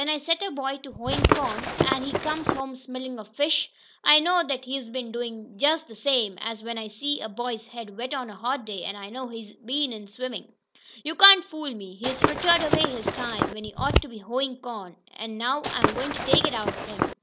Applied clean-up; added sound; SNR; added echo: none; Walk, footsteps / Run + Scissors; -1 dB; none.